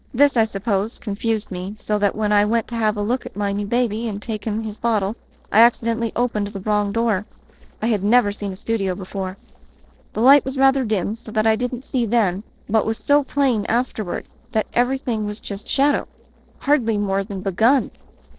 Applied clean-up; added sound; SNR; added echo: neural separator model SepFormer DNS4.